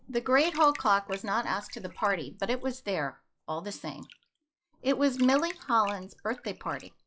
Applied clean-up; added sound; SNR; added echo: classical method log-MMSE.